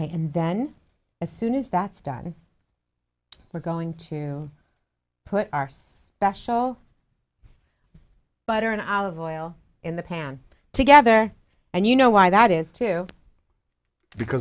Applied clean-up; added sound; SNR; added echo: none; none; none; none.